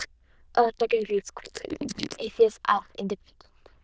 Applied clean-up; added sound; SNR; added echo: neural diffusion model UNIVERSE++.